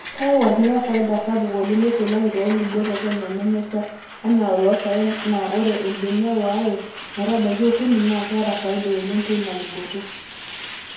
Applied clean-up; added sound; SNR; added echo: none; Truck; 14 dB; reverberation time 2.2 s.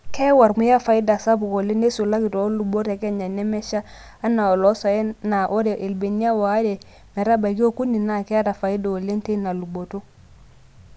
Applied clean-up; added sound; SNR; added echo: none; none; none; none.